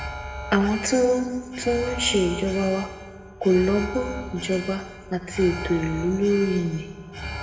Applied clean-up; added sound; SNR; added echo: none; Alarm; 11 dB; reverberation time 1.5 s.